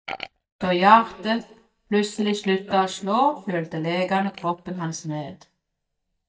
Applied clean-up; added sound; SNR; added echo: neural mask model DeepFilterNet 3.